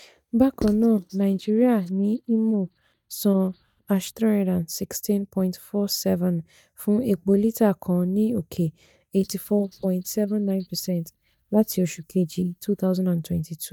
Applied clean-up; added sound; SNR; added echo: neural mask model DeepFilterNet 3.